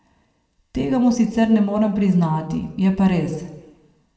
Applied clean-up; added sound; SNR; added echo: none; none; none; reverberation time 0.7 s.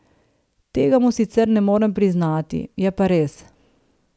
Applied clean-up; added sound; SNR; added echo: none; none; none; none.